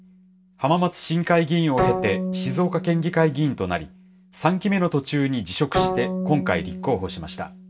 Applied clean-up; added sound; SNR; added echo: none; Bowed string instrument; 7 dB; reverberation time 0.2 s.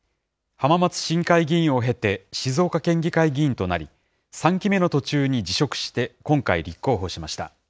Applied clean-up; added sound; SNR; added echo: none; none; none; none.